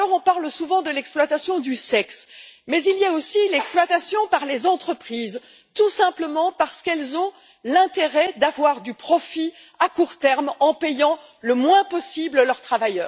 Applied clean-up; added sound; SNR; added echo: none; none; none; none.